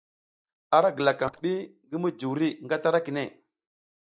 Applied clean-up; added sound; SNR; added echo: neural mask model DeepFilterNet 3.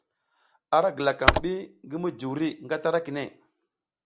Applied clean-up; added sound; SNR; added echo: none; Computer keyboard; -1 dB; none.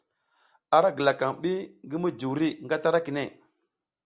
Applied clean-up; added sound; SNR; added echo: none; none; none; none.